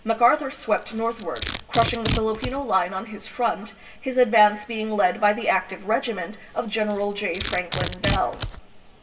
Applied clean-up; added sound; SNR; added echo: none; Domestic sounds, home sounds; 7 dB; reverberation time 1.3 s.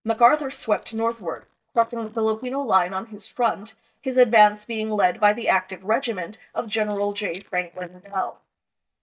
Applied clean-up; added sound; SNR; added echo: neural mask model DeepFilterNet 3.